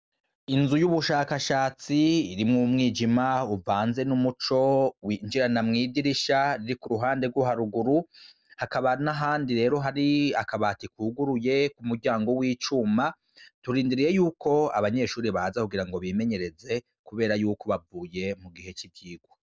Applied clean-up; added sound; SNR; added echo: none; none; none; none.